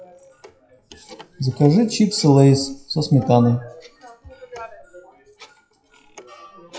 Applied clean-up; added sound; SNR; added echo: classical method WPE with log-MMSE.